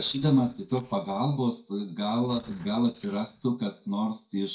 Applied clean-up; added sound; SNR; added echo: neural mask model DeepFilterNet 3.